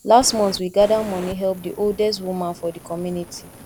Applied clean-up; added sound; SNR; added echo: none; Fire; 18 dB; none.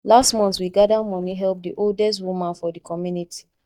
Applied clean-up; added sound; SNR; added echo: neural mask model DeepFilterNet 3.